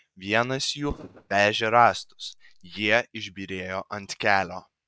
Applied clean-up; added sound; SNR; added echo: neural mask model DeepFilterNet 3.